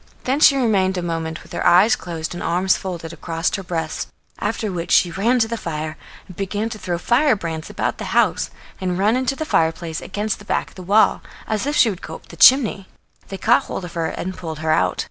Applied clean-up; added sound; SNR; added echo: none; none; none; none.